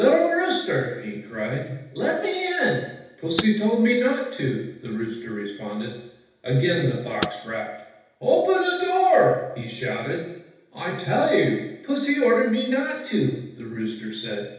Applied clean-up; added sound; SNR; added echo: none; Car; 14 dB; reverberation time 0.8 s.